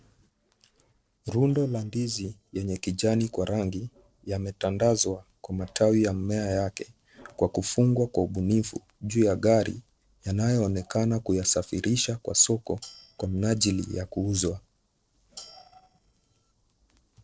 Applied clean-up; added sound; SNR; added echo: neural separator model SepFormer DNS4.